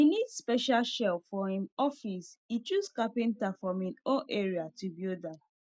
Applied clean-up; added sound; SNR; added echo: none; none; none; none.